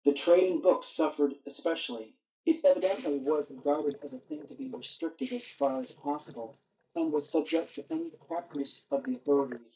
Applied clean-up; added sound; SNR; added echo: neural mask model DeepFilterNet 3.